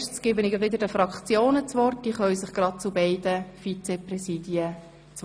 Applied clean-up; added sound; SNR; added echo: none; none; none; none.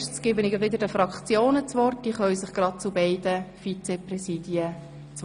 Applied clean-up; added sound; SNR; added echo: none; Bowed string instrument; 20 dB; none.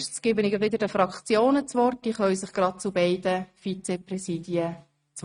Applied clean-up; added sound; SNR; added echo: neural mask model RNNoise.